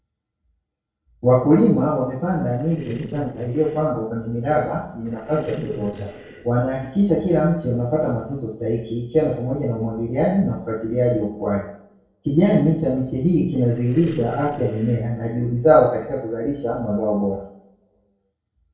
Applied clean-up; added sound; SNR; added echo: neural separator model SepFormer DNS4.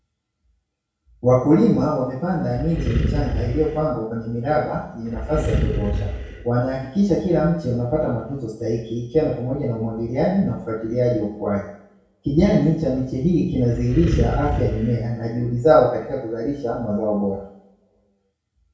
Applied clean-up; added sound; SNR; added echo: none; Animal; 3 dB; reverberation time 0.6 s.